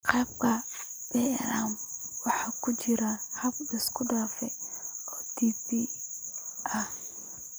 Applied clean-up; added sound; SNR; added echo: none; none; none; none.